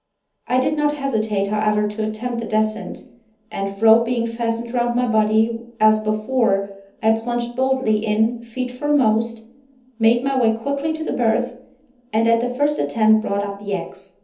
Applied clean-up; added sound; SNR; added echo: none; none; none; reverberation time 0.7 s.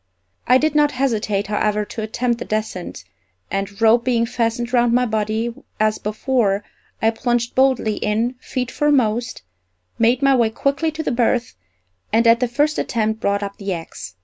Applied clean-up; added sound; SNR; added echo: none; none; none; none.